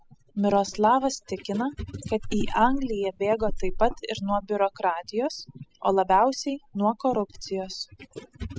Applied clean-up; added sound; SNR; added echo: classical method spectral subtraction.